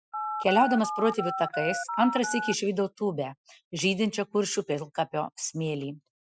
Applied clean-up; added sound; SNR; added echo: classical method Wiener filter.